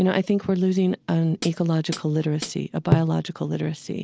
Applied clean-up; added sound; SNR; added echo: none; Hi-hat; 6 dB; none.